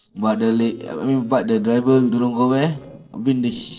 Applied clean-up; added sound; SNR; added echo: neural separator model SepFormer DNS4.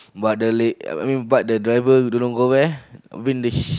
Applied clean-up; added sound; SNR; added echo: none; none; none; none.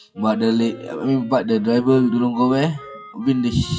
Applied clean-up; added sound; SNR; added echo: classical method WPE with log-MMSE.